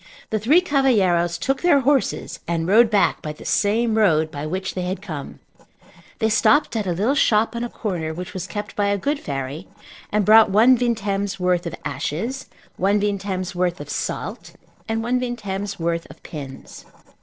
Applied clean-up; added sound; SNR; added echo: neural separator model SepFormer DNS4.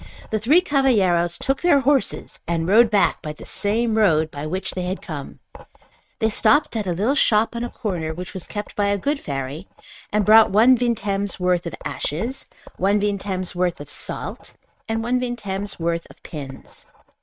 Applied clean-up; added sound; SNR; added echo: neural mask model RNNoise.